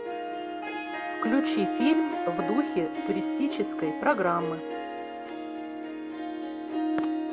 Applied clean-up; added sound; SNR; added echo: none; Harp; 0 dB; none.